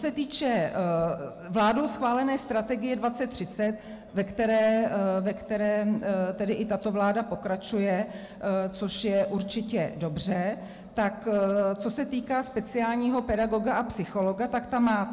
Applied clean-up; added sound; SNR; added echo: none; none; none; none.